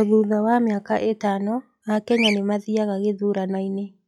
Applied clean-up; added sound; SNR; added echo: classical method log-MMSE.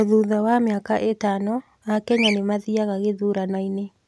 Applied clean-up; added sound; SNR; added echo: none; Bird vocalization, bird call, bird song; 15 dB; none.